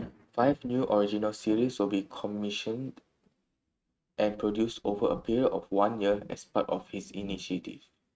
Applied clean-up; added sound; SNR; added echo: neural mask model RNNoise.